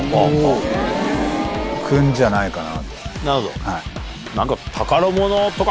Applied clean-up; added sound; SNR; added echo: none; none; none; none.